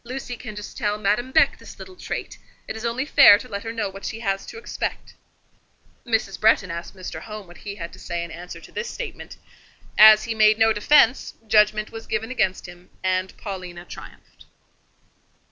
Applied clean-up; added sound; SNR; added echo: none; none; none; none.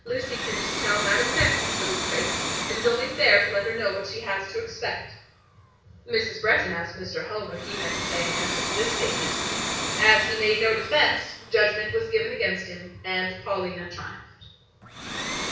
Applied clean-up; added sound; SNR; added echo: none; Domestic sounds, home sounds; 5 dB; reverberation time 0.6 s.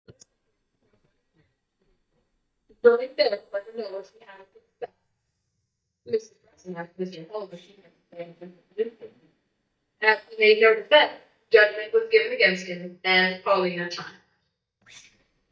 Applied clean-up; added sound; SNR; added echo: neural mask model DeepFilterNet 3.